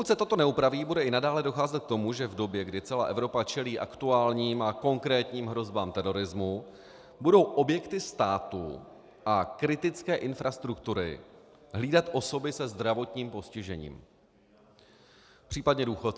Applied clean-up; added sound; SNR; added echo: none; none; none; none.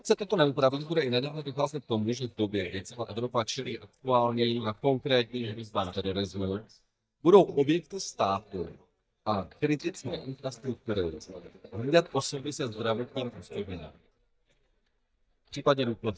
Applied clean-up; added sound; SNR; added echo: neural mask model DeepFilterNet 3.